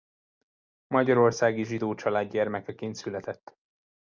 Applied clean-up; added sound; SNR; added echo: none; none; none; none.